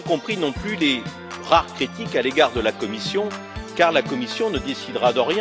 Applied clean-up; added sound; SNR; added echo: none; Organ; 11 dB; none.